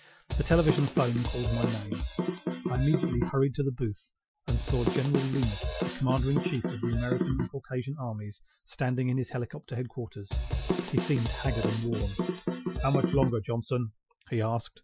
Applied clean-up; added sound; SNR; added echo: classical method Wiener filter.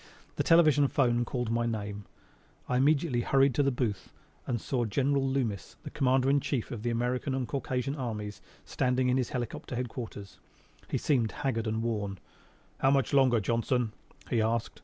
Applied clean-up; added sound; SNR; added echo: none; none; none; none.